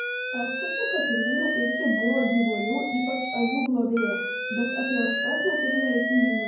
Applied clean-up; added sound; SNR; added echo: none; Alarm; 2 dB; reverberation time 0.9 s.